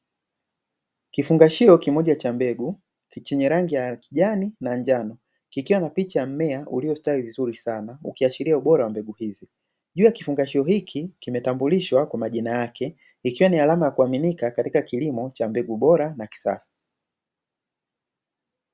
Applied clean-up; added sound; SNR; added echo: none; none; none; none.